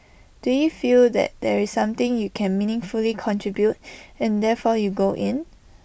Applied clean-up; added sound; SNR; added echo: none; none; none; none.